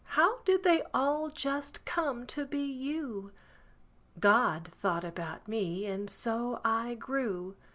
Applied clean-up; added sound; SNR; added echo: none; none; none; none.